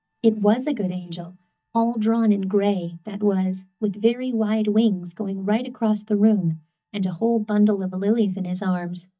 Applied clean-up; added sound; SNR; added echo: neural mask model DeepFilterNet 3.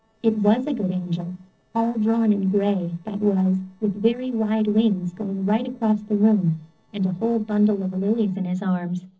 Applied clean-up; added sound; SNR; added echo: neural separator model SepFormer DNS4.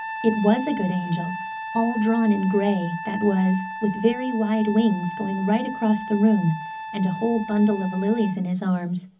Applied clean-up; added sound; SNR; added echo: none; Trumpet; 11 dB; reverberation time 0.4 s.